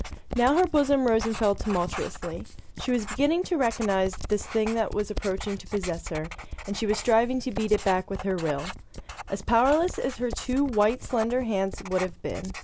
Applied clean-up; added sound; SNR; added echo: none; Writing; 11 dB; none.